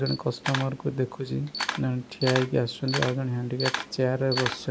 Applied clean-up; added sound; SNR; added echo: none; Camera; 7 dB; none.